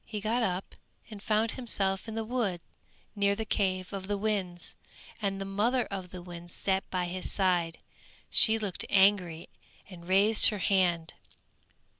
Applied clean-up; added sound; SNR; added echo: none; none; none; none.